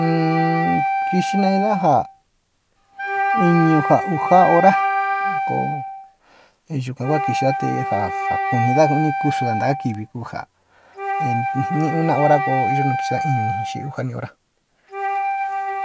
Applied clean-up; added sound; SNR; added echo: none; Wind instrument, woodwind instrument + Wind instrument, woodwind instrument; 2 dB; none.